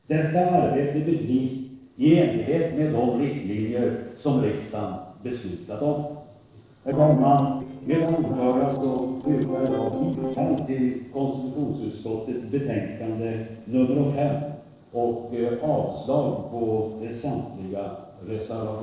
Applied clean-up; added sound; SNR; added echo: neural separator model SepFormer DNS4.